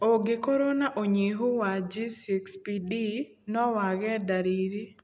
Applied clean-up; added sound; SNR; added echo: none; none; none; none.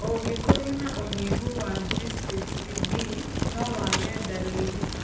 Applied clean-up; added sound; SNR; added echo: none; Fire; -4 dB; reverberation time 0.8 s.